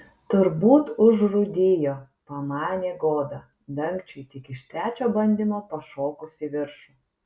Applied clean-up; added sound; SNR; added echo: none; none; none; none.